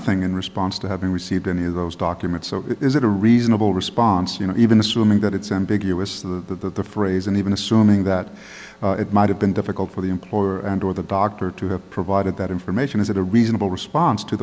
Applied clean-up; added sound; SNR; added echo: none; none; none; none.